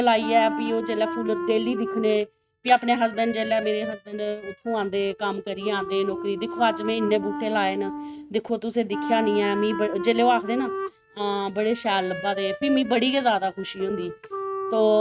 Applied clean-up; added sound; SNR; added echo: neural mask model RNNoise.